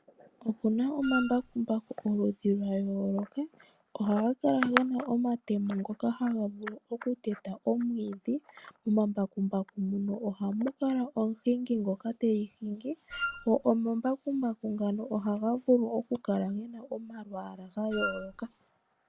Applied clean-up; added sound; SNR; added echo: none; Wind instrument, woodwind instrument; 6 dB; none.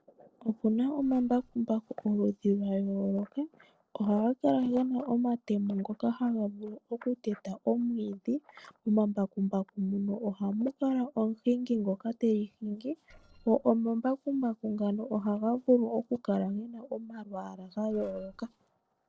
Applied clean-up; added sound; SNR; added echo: neural separator model SepFormer DNS4.